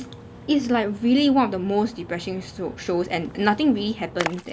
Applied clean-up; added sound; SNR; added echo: none; Splash, splatter; 15 dB; none.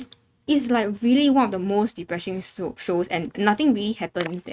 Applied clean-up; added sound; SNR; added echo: neural mask model RNNoise.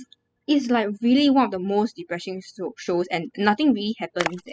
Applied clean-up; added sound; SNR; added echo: classical method spectral subtraction.